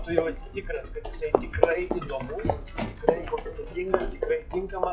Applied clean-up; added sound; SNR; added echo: classical method log-MMSE.